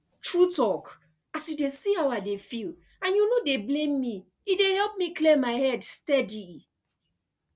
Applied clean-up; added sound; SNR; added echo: none; none; none; none.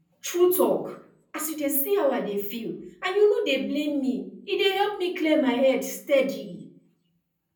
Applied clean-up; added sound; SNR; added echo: none; none; none; reverberation time 0.6 s.